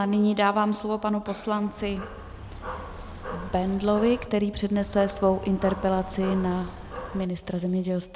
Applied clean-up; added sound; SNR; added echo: none; Dog; 12 dB; none.